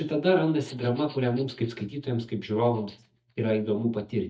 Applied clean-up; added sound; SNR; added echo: neural mask model DeepFilterNet 3.